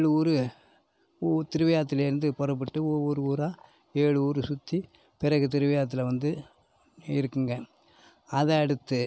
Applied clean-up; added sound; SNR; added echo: none; none; none; none.